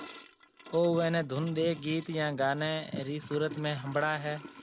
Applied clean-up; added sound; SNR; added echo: none; Toilet flush / Gurgling; 18 dB; none.